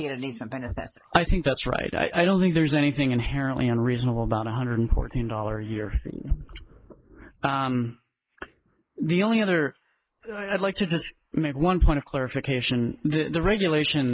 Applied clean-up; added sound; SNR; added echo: neural mask model Resemble Enhance denoiser.